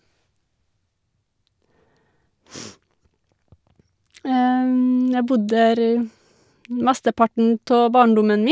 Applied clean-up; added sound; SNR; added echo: none; none; none; none.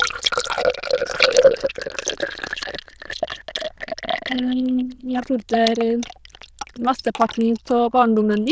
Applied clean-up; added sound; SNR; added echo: neural diffusion model UNIVERSE++.